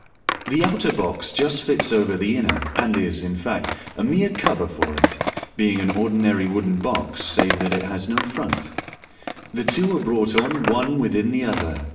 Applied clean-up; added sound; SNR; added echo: none; Skateboard; 5 dB; reverberation time 0.8 s.